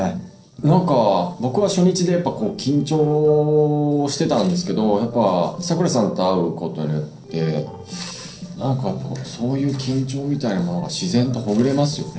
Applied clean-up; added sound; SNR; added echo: neural separator model SepFormer DNS4.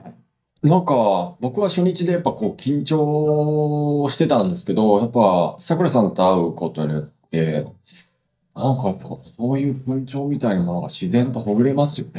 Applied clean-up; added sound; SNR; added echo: neural mask model DeepFilterNet 3.